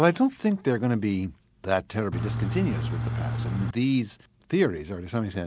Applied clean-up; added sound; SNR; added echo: none; Engine / Truck; 2 dB; none.